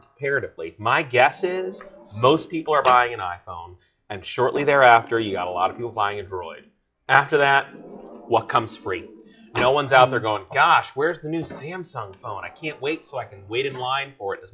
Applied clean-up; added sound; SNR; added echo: classical method log-MMSE.